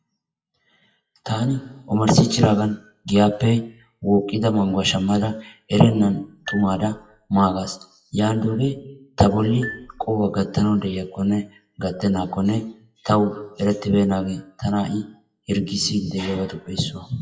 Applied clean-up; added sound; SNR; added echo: classical method WPE with log-MMSE.